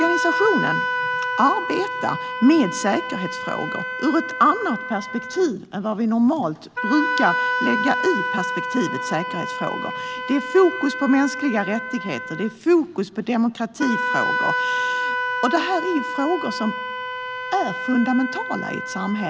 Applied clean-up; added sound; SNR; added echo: none; Wind instrument, woodwind instrument; 4 dB; none.